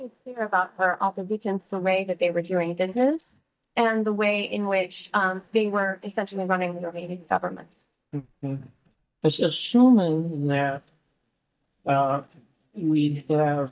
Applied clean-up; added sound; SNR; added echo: neural mask model DeepFilterNet 3.